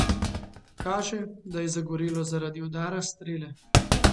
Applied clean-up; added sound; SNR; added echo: none; Thump, thud; -3 dB; none.